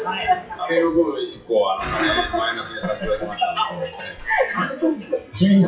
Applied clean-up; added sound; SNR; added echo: classical method WPE with log-MMSE.